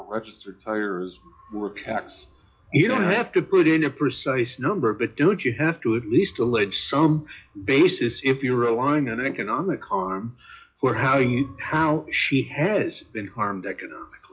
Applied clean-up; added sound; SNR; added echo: classical method WPE with log-MMSE.